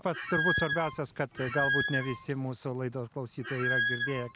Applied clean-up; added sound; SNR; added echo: none; Squeak; -1 dB; none.